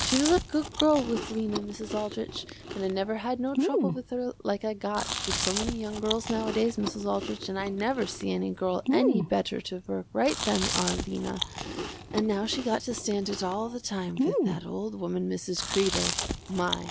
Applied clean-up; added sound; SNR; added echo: none; Chewing, mastication; 4 dB; none.